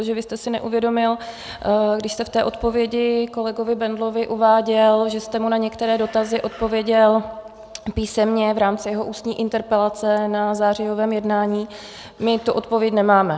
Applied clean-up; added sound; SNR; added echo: none; none; none; none.